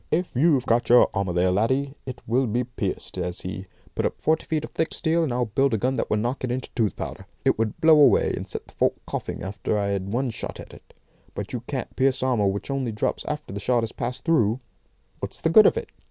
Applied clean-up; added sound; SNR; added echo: none; none; none; none.